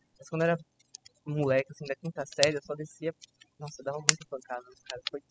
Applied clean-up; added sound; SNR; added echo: classical method spectral subtraction.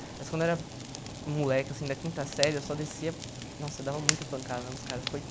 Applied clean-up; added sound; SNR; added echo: none; Fire; 4 dB; none.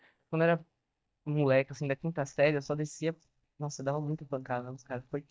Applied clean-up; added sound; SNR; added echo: neural mask model DeepFilterNet 3.